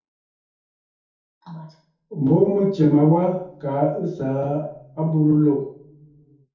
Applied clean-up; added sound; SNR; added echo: none; none; none; reverberation time 0.6 s.